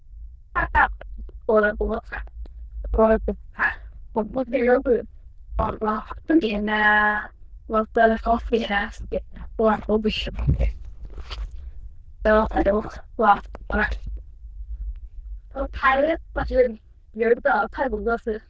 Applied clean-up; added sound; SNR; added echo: neural diffusion model UNIVERSE++.